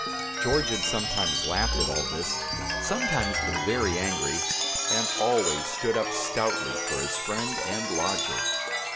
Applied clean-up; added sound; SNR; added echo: none; Chime; -2 dB; none.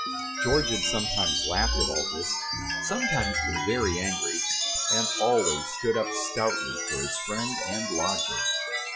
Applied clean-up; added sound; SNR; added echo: classical method log-MMSE.